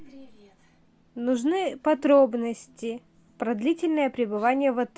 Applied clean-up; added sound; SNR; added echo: none; none; none; none.